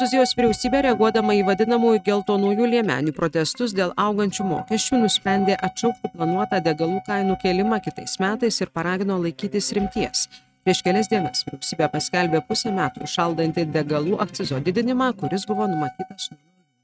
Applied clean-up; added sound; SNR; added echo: neural mask model RNNoise.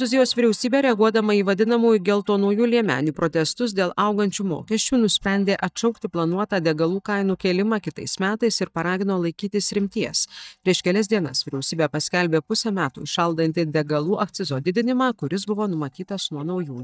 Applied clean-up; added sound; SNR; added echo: neural mask model DeepFilterNet 3.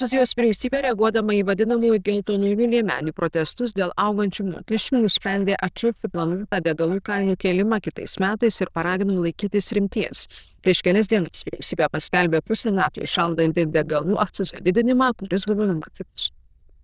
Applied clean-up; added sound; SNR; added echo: neural diffusion model UNIVERSE++.